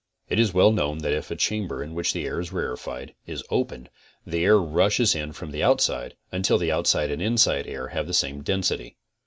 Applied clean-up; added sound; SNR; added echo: none; none; none; none.